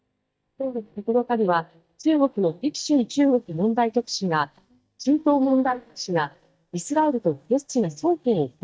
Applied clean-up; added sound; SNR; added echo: neural mask model DeepFilterNet 3.